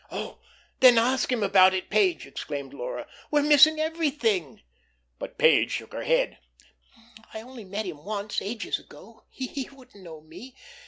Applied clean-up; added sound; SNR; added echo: none; none; none; none.